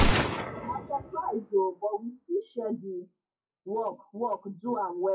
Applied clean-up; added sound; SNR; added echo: classical method WPE with log-MMSE.